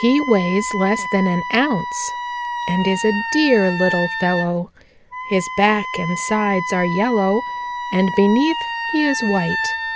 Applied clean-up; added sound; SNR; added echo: none; Wind instrument, woodwind instrument; 6 dB; none.